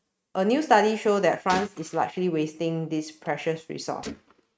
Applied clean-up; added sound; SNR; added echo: neural mask model RNNoise.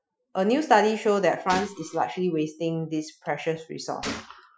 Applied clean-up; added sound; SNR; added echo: classical method Wiener filter.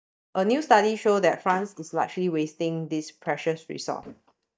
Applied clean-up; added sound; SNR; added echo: neural mask model DeepFilterNet 3.